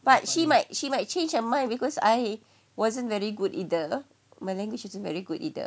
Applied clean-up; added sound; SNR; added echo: none; none; none; none.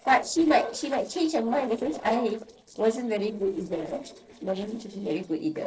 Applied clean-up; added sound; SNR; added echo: neural separator model SepFormer DNS4.